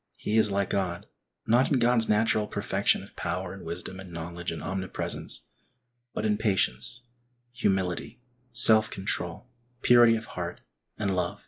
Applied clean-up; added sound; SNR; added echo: neural mask model Resemble Enhance denoiser.